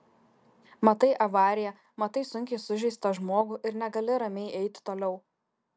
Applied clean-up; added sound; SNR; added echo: none; none; none; none.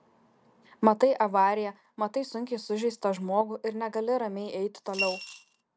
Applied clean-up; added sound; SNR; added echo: none; Coin (dropping) / Glass; 7 dB; none.